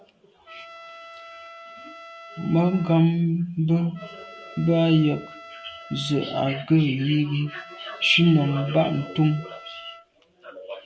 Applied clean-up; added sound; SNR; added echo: none; Trumpet; 20 dB; none.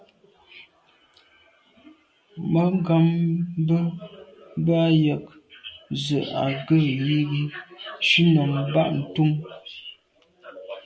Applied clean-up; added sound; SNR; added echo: none; none; none; none.